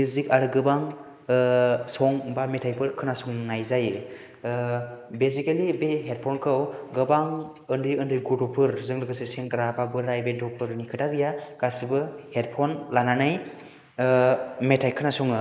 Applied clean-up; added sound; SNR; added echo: neural mask model Resemble Enhance denoiser.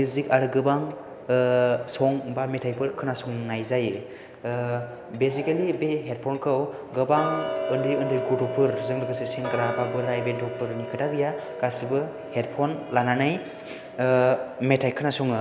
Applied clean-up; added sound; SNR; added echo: none; Tick-tock; 10 dB; none.